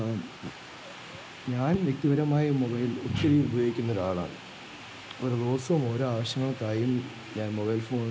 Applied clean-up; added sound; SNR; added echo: none; none; none; none.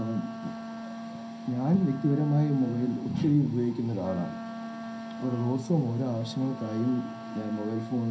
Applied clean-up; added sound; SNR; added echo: none; Wind instrument, woodwind instrument; 11 dB; reverberation time 0.3 s.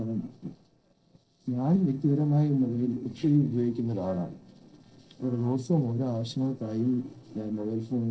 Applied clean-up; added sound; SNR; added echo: neural separator model SepFormer DNS4.